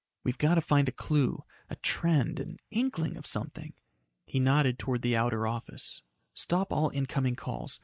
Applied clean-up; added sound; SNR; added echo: none; none; none; none.